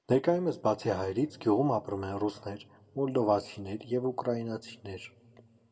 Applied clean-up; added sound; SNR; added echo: none; none; none; reverberation time 1.1 s.